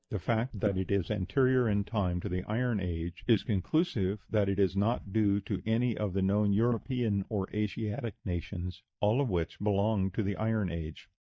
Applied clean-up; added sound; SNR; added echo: neural mask model DeepFilterNet 3.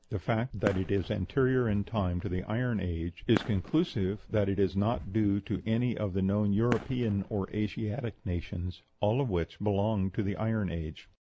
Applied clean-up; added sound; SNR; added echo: none; Fireworks + Run; 13 dB; none.